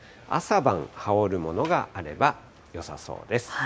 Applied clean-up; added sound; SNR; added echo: none; none; none; none.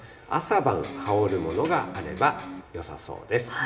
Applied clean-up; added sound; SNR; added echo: none; Electric guitar; 13 dB; reverberation time 0.9 s.